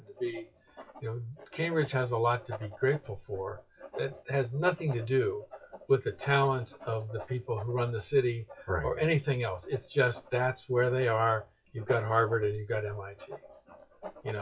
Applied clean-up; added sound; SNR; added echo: classical method WPE with log-MMSE.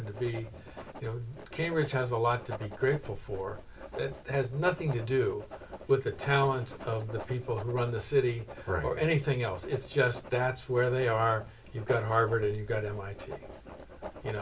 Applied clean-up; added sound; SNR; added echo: none; Writing; 14 dB; reverberation time 0.2 s.